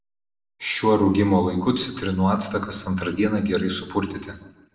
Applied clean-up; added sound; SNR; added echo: none; none; none; reverberation time 0.7 s.